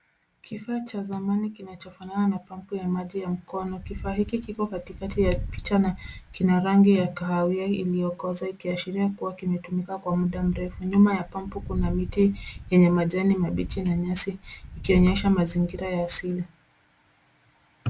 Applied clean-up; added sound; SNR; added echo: none; Wind; 10 dB; none.